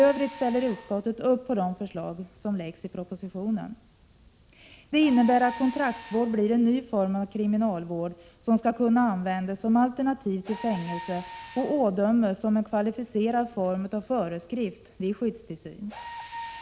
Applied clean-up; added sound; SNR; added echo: none; Mechanisms; 18 dB; none.